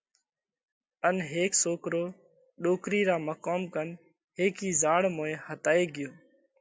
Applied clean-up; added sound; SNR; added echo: none; none; none; none.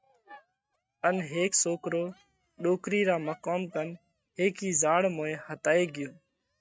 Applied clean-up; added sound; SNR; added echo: neural mask model RNNoise.